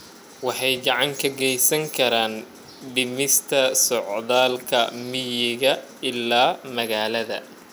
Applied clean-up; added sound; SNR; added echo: none; none; none; none.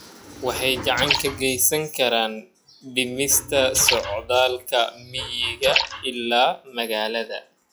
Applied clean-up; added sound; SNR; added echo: classical method log-MMSE.